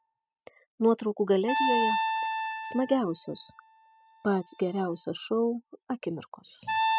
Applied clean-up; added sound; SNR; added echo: classical method spectral subtraction.